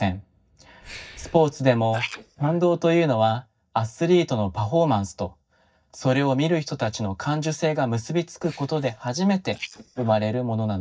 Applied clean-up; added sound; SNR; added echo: neural mask model DeepFilterNet 3.